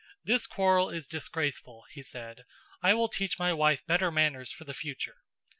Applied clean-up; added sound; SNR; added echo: none; none; none; none.